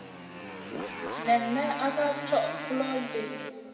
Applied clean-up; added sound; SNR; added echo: none; Motorcycle; 8 dB; reverberation time 2.2 s.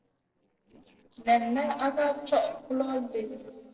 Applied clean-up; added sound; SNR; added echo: neural separator model SepFormer DNS4.